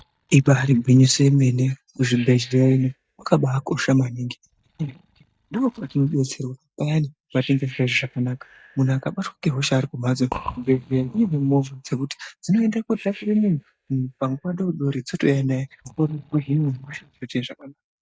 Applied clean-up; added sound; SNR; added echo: neural mask model DeepFilterNet 3.